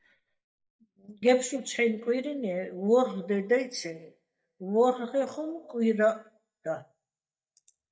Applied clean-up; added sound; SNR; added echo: neural mask model DeepFilterNet 3.